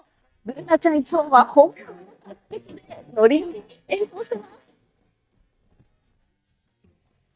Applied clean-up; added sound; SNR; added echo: neural mask model DeepFilterNet 3.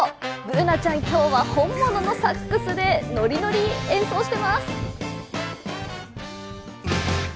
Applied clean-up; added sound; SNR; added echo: none; none; none; none.